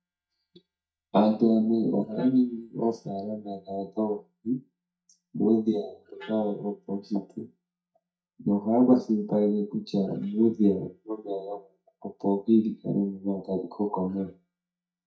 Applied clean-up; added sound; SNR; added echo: neural mask model DeepFilterNet 3.